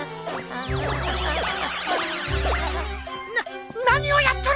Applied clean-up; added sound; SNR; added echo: none; none; none; none.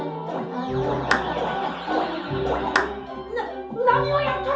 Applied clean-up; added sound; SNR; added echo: none; Clapping; 7 dB; reverberation time 0.5 s.